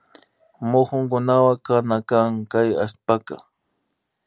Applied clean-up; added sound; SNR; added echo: none; none; none; none.